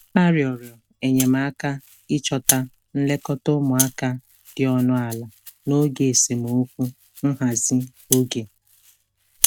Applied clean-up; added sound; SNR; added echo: none; Rattle (instrument); 9 dB; none.